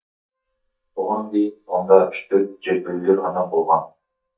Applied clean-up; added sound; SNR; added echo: neural mask model DeepFilterNet 3.